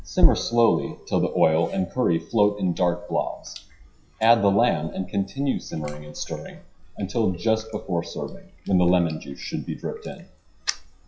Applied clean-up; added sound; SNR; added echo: classical method WPE with log-MMSE.